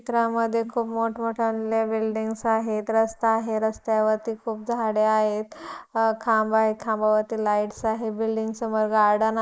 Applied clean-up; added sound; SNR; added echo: neural mask model Resemble Enhance denoiser.